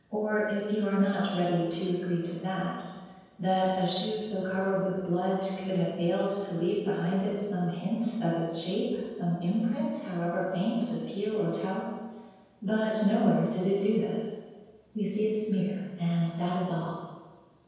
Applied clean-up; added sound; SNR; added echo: none; none; none; reverberation time 1.2 s.